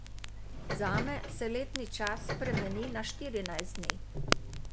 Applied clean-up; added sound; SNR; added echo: none; Crackle + Subway, metro, underground; -2 dB; none.